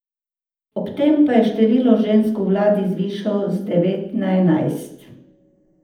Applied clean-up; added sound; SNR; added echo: none; none; none; reverberation time 0.8 s.